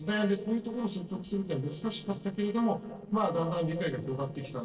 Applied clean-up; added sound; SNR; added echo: neural separator model SepFormer DNS4.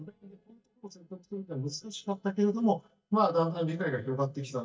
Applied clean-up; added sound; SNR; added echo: neural mask model DeepFilterNet 3.